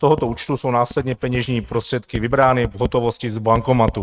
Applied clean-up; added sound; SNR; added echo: neural mask model RNNoise.